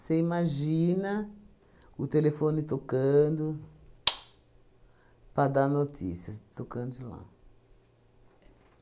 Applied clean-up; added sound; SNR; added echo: none; Gunshot, gunfire; 4 dB; none.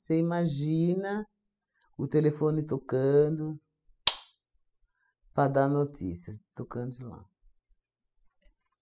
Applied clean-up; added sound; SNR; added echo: classical method spectral subtraction.